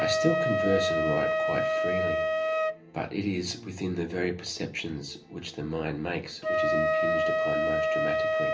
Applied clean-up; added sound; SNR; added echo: none; Wind instrument, woodwind instrument; -4 dB; reverberation time 0.3 s.